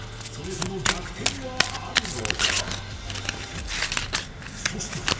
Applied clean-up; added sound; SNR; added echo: none; Domestic sounds, home sounds; -5 dB; reverberation time 2.6 s.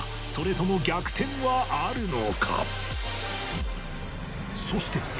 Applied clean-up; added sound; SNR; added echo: none; none; none; none.